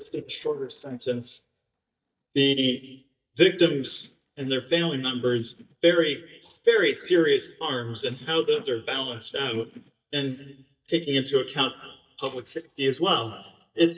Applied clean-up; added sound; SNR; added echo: neural mask model DeepFilterNet 3.